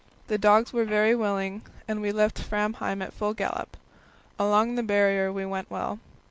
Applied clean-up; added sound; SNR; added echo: none; none; none; none.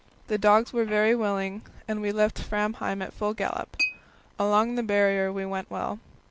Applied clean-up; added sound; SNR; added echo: none; Chink, clink; 15 dB; none.